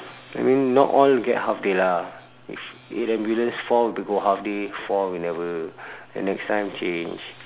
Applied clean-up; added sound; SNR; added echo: none; none; none; none.